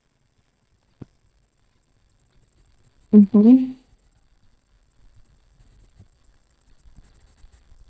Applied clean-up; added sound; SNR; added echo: neural mask model DeepFilterNet 3.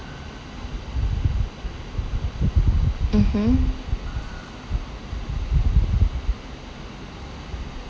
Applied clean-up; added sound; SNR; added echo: none; none; none; none.